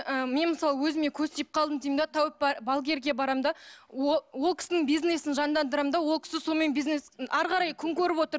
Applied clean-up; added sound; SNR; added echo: none; none; none; none.